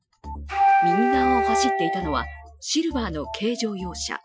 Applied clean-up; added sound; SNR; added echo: classical method Wiener filter.